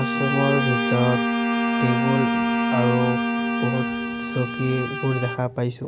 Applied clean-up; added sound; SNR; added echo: none; Bowed string instrument + Wind instrument, woodwind instrument; -1 dB; none.